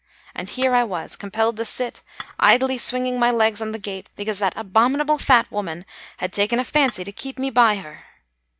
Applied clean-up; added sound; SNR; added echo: none; Dishes, pots, and pans / Chink, clink; 17 dB; none.